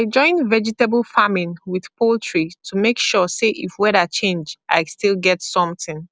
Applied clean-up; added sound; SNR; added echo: none; none; none; none.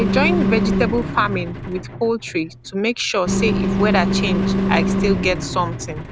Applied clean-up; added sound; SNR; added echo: none; Engine; -1 dB; none.